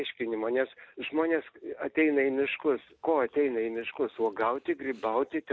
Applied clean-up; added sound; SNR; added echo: none; none; none; none.